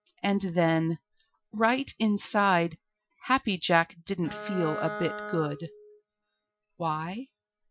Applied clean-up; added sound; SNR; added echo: classical method Wiener filter.